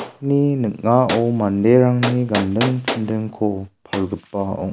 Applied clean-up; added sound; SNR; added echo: none; Gunshot, gunfire; 11 dB; none.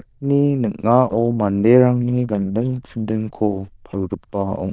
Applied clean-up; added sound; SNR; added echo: neural diffusion model UNIVERSE++.